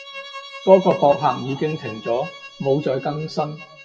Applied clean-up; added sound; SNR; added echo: classical method WPE with log-MMSE.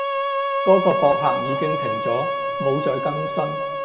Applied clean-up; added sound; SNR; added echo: none; Bowed string instrument; 1 dB; reverberation time 1.7 s.